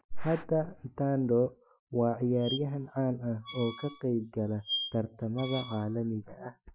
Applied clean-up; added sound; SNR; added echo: classical method Wiener filter.